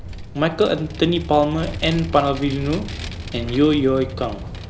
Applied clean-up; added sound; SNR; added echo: none; Vehicle; 10 dB; none.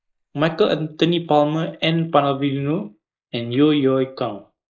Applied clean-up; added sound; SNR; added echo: neural mask model Resemble Enhance denoiser.